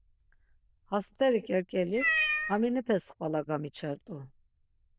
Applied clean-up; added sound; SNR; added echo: neural diffusion model UNIVERSE++.